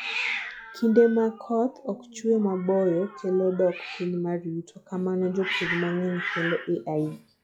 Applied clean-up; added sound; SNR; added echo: classical method log-MMSE.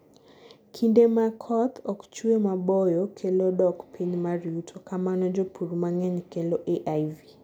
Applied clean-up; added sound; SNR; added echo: none; none; none; none.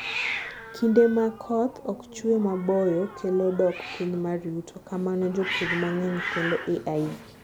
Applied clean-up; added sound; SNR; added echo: none; Hiss; 10 dB; none.